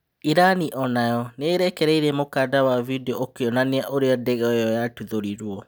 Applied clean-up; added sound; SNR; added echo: none; none; none; none.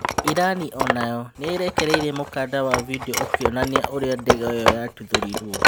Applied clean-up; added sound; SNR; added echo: none; Wood; -1 dB; none.